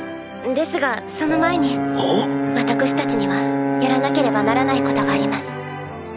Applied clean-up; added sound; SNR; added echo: none; Brass instrument; 0 dB; none.